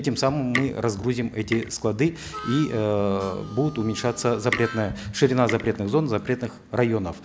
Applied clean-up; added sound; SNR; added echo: none; Tick + Harmonica; 12 dB; none.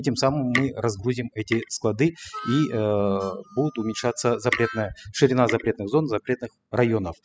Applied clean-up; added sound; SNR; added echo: classical method spectral subtraction.